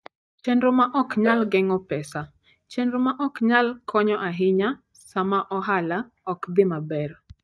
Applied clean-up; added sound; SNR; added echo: neural mask model DeepFilterNet 3.